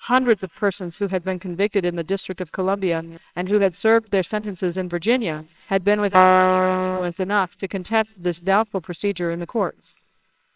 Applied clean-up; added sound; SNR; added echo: neural separator model SepFormer WHAMR!.